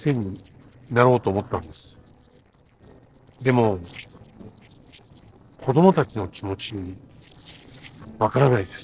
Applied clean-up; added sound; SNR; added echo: neural separator model SepFormer DNS4.